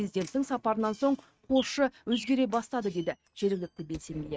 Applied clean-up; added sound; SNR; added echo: neural mask model RNNoise.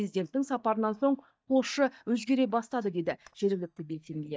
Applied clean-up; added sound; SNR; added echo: neural mask model DeepFilterNet 3.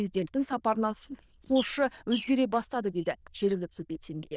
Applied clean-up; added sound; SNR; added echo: neural diffusion model UNIVERSE++.